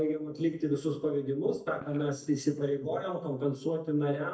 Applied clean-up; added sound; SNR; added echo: neural mask model DeepFilterNet 3.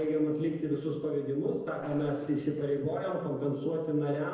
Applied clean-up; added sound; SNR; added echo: neural separator model SepFormer DNS4.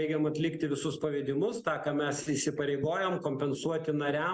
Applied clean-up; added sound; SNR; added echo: none; none; none; none.